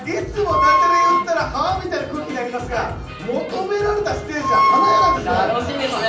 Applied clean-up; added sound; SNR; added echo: none; Wind instrument, woodwind instrument; -4 dB; reverberation time 0.6 s.